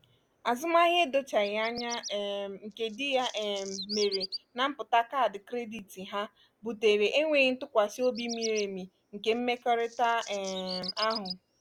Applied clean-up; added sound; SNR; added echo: none; Bird vocalization, bird call, bird song; 14 dB; none.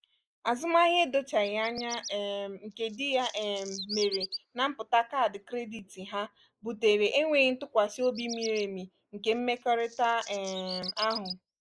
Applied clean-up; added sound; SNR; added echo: neural mask model Resemble Enhance denoiser.